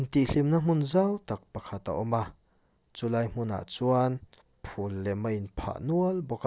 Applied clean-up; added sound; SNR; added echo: none; none; none; none.